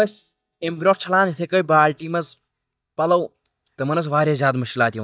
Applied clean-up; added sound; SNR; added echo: neural mask model DeepFilterNet 3.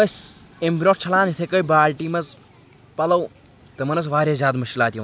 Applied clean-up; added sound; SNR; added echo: none; none; none; none.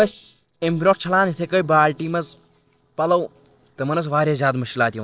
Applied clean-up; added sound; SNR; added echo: neural separator model SepFormer DNS4.